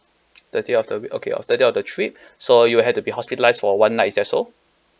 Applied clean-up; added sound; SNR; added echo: none; none; none; none.